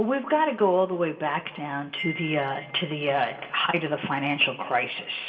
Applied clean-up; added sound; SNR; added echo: none; Wind chime; 19 dB; reverberation time 1.3 s.